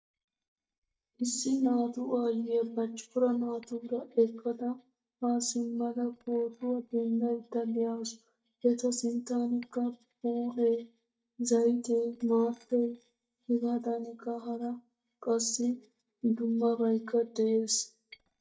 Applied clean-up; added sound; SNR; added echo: neural mask model DeepFilterNet 3.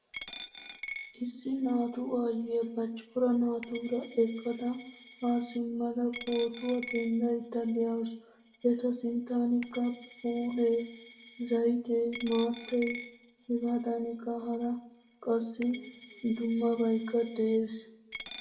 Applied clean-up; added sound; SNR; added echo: none; Coin (dropping); 15 dB; reverberation time 0.6 s.